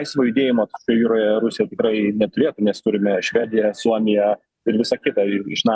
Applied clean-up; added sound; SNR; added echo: none; none; none; none.